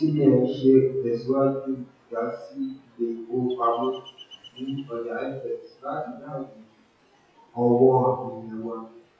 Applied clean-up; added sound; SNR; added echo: classical method WPE with log-MMSE.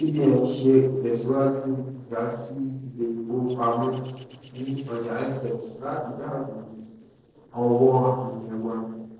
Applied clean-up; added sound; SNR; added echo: neural separator model SepFormer DNS4.